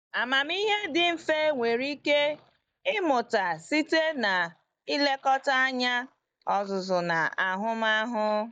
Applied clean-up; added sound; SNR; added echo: neural mask model DeepFilterNet 3.